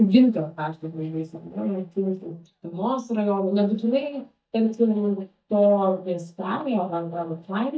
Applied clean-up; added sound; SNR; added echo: neural mask model DeepFilterNet 3.